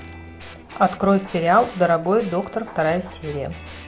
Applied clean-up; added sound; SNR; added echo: none; Motor vehicle (road) + Guitar; 18 dB; none.